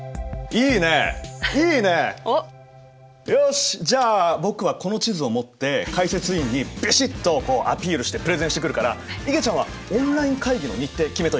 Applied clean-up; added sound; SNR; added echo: none; none; none; none.